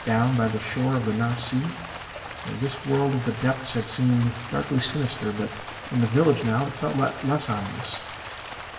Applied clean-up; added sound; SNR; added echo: none; Stream; 12 dB; reverberation time 1.1 s.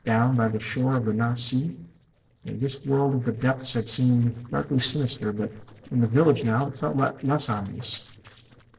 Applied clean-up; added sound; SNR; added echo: neural separator model SepFormer DNS4.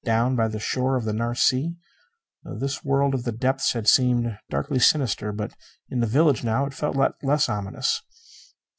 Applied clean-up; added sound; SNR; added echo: none; none; none; none.